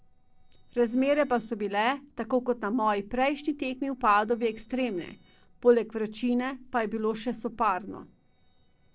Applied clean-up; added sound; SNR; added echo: neural separator model SepFormer DNS4.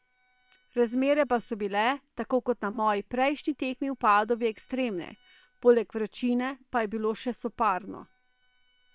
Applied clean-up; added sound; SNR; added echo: neural separator model SepFormer WHAM!.